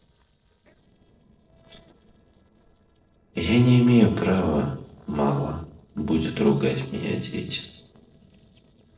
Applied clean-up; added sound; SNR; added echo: neural separator model SepFormer DNS4.